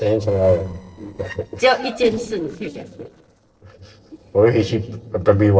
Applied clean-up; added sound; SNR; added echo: neural separator model SepFormer DNS4.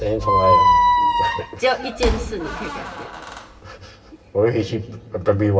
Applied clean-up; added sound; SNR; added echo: none; Squeak; -3 dB; reverberation time 1.3 s.